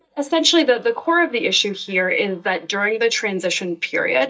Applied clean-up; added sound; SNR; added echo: neural mask model DeepFilterNet 3.